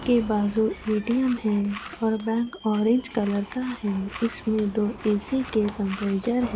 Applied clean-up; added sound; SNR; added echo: none; Tools + Walk, footsteps; 16 dB; none.